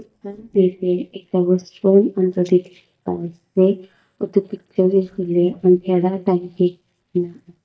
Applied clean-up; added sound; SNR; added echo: neural mask model DeepFilterNet 3.